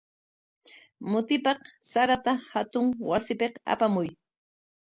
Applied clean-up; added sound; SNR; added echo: none; none; none; none.